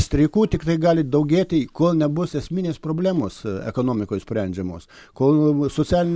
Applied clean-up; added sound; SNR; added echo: none; none; none; none.